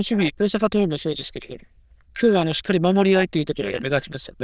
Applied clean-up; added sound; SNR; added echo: neural diffusion model UNIVERSE++.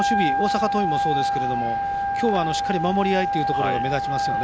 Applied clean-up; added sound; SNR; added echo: none; Wind instrument, woodwind instrument; -2 dB; none.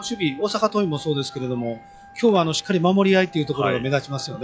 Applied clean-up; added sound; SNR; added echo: classical method log-MMSE.